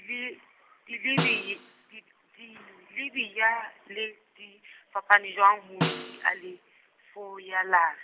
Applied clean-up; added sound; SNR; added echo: none; Snare drum; 6 dB; none.